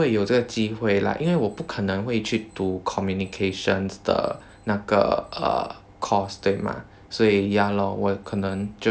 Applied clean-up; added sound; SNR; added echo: none; none; none; none.